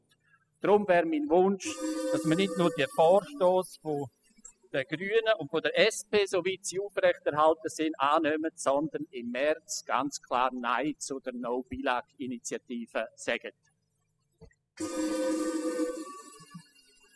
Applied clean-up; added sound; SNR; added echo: classical method spectral subtraction.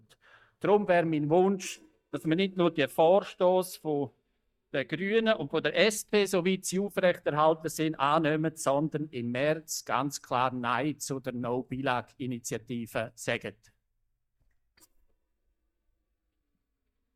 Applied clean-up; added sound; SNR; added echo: neural mask model DeepFilterNet 3.